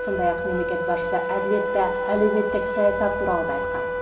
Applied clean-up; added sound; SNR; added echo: none; Wind instrument, woodwind instrument; 1 dB; reverberation time 2.1 s.